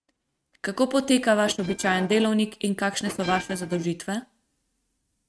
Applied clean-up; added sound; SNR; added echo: neural mask model RNNoise.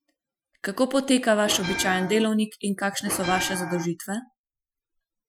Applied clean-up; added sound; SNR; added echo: classical method Wiener filter.